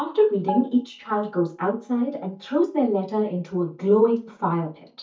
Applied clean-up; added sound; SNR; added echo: neural mask model DeepFilterNet 3.